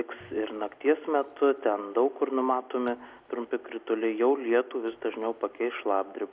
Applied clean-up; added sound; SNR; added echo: none; none; none; none.